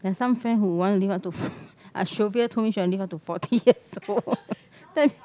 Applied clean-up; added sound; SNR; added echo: none; none; none; none.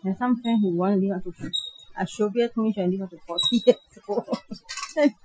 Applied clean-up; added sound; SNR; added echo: classical method Wiener filter.